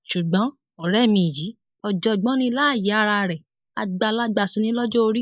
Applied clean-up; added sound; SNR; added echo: neural mask model Resemble Enhance denoiser.